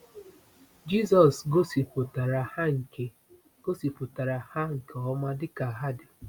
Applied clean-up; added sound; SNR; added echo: none; none; none; none.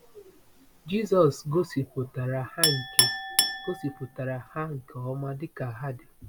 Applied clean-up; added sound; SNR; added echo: none; Chink, clink; 2 dB; none.